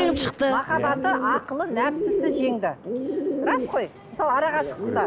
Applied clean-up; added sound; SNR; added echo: none; Bird; 3 dB; none.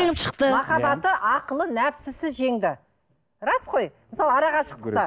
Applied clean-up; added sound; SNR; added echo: none; none; none; none.